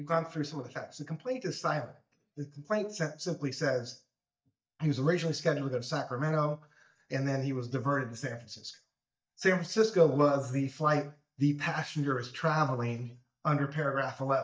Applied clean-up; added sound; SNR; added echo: neural mask model DeepFilterNet 3.